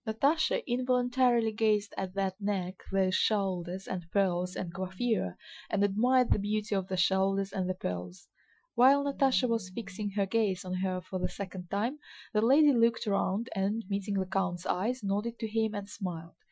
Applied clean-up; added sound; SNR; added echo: classical method Wiener filter.